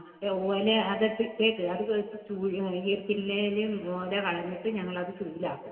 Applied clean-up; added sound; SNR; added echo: none; none; none; reverberation time 1.7 s.